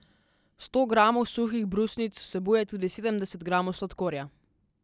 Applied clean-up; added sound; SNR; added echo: none; none; none; none.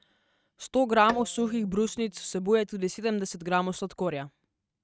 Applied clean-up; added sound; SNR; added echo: neural mask model RNNoise.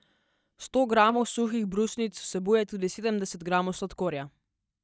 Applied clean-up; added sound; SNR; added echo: neural mask model DeepFilterNet 3.